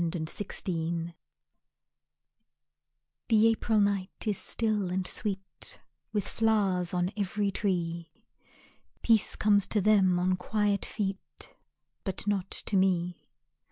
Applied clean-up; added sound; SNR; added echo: none; none; none; none.